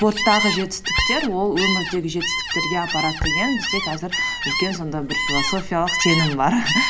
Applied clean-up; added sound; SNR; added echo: none; Gull, seagull; 1 dB; none.